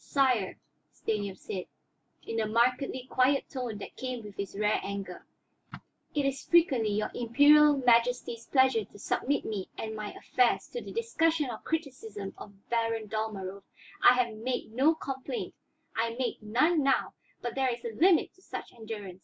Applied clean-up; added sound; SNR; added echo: none; none; none; none.